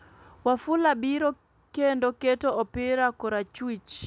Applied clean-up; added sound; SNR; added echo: none; none; none; none.